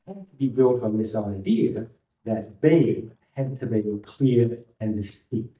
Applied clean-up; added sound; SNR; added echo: neural mask model DeepFilterNet 3.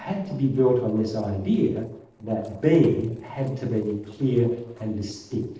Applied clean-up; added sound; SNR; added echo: neural separator model SepFormer DNS4.